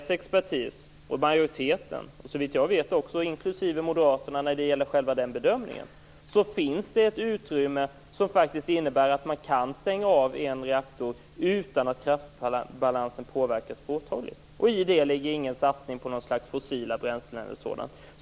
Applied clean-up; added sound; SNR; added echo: none; none; none; none.